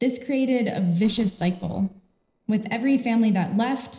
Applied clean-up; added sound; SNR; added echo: neural separator model SepFormer DNS4.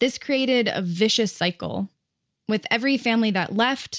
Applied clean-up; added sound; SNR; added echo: none; none; none; none.